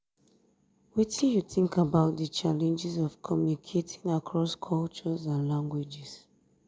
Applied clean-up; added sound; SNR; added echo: none; none; none; none.